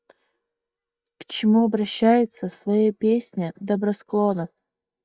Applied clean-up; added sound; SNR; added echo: neural mask model DeepFilterNet 3.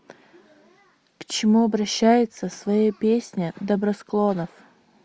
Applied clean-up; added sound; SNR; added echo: none; none; none; none.